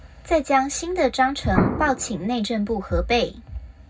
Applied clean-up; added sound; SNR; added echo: none; Explosion; 3 dB; reverberation time 0.3 s.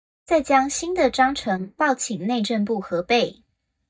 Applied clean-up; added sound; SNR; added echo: neural mask model DeepFilterNet 3.